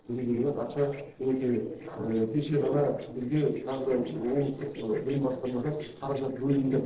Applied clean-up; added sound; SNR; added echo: neural separator model SepFormer DNS4.